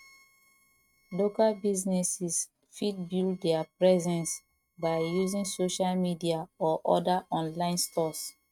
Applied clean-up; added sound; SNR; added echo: neural mask model RNNoise.